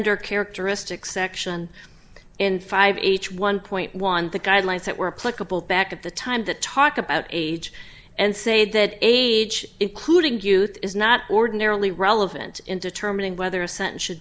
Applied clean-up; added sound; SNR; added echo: none; none; none; none.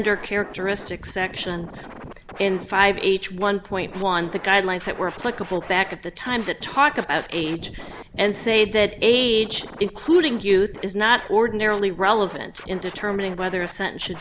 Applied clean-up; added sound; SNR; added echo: none; Scratching (performance technique); 17 dB; none.